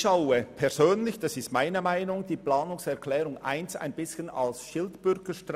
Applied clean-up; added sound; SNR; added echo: none; none; none; none.